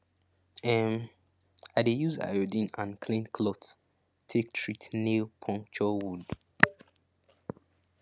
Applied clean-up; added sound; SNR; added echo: none; none; none; none.